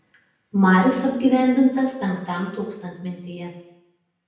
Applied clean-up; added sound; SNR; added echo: none; none; none; reverberation time 0.9 s.